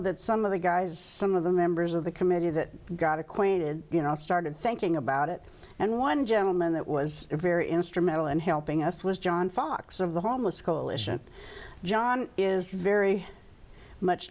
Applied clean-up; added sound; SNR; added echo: none; none; none; none.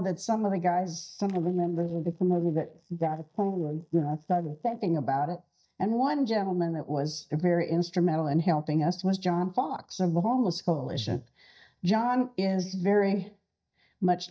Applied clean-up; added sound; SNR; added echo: neural mask model DeepFilterNet 3.